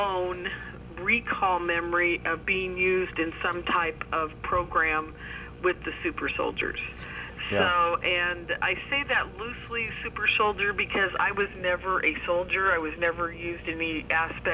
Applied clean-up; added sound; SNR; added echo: none; none; none; none.